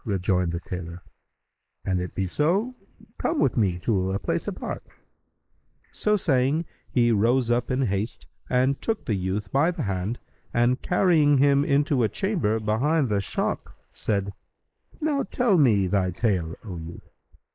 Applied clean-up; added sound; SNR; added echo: neural mask model Resemble Enhance denoiser.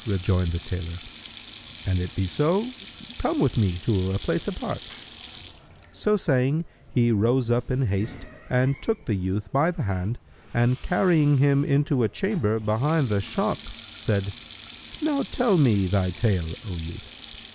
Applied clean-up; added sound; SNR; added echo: none; Sink (filling or washing); 16 dB; none.